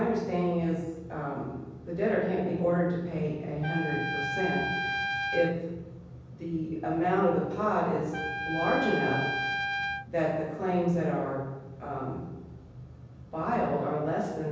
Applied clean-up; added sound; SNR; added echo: none; Trumpet; 4 dB; reverberation time 1.1 s.